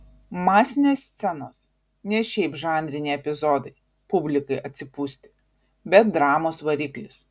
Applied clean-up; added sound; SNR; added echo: none; none; none; none.